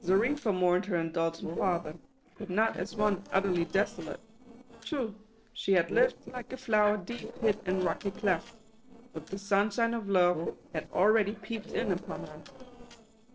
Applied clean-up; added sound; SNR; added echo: neural separator model SepFormer DNS4.